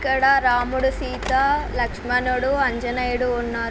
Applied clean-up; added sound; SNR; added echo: none; Printer; 16 dB; none.